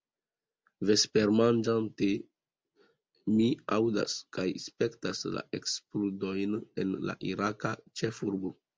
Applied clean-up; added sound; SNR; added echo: none; none; none; none.